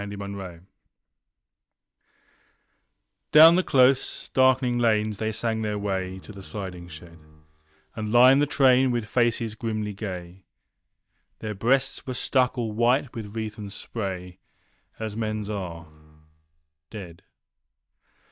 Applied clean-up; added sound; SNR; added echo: neural mask model DeepFilterNet 3.